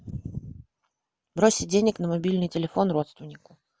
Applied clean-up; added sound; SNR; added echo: none; none; none; none.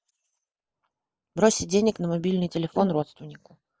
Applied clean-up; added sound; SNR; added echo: neural mask model Resemble Enhance denoiser.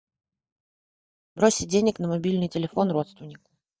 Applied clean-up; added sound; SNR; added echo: neural mask model DeepFilterNet 3.